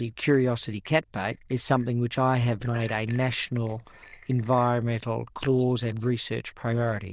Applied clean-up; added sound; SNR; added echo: neural diffusion model UNIVERSE++.